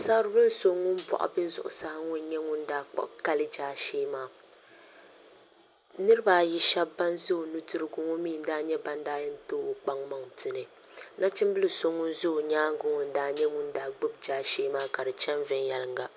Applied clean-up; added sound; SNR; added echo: none; Hi-hat; 13 dB; none.